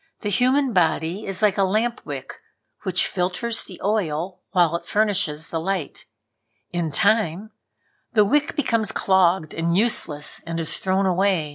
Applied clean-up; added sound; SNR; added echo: none; none; none; none.